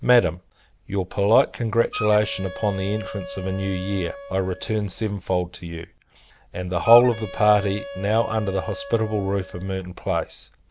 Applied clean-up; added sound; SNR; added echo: none; Wind instrument, woodwind instrument; 13 dB; none.